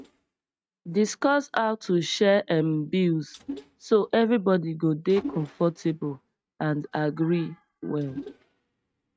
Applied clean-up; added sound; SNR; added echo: neural mask model RNNoise.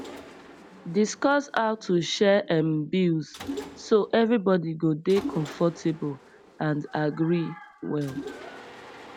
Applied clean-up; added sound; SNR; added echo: none; Mechanisms; 16 dB; none.